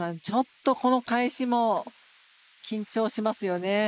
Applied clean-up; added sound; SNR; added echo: neural mask model Resemble Enhance denoiser.